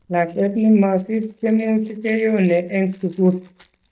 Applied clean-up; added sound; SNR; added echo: neural mask model DeepFilterNet 3.